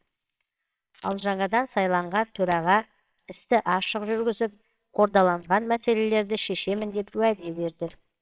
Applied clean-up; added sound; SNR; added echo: neural separator model SepFormer WHAMR!.